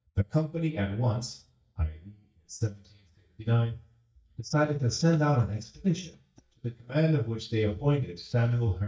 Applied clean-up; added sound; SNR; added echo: neural mask model DeepFilterNet 3.